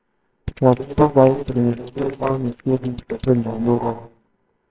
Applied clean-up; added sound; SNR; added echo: neural separator model SepFormer WHAMR!.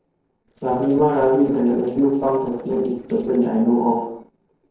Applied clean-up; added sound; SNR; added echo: neural separator model SepFormer DNS4.